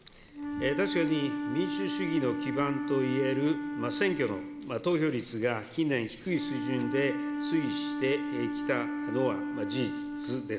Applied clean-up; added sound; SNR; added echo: none; Wind instrument, woodwind instrument; 3 dB; none.